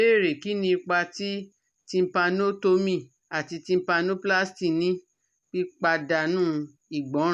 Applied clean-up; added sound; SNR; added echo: none; none; none; none.